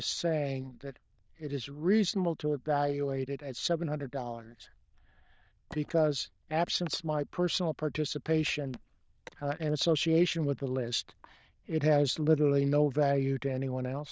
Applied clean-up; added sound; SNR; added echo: neural diffusion model UNIVERSE++.